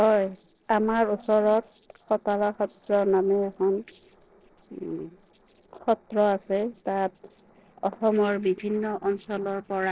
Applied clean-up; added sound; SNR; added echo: neural separator model SepFormer DNS4.